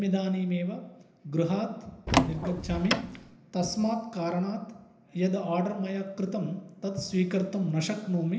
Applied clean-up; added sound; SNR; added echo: none; Door; -1 dB; reverberation time 0.8 s.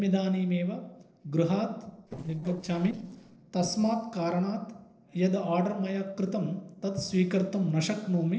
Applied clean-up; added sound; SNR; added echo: neural separator model SepFormer DNS4.